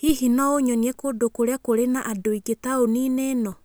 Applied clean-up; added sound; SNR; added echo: none; none; none; none.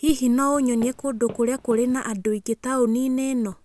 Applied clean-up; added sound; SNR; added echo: none; Walk, footsteps; 19 dB; none.